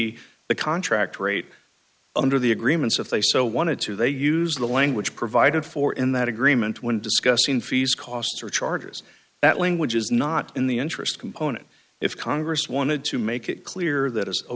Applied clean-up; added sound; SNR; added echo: none; none; none; none.